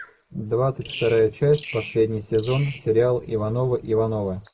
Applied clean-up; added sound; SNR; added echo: neural mask model Resemble Enhance denoiser.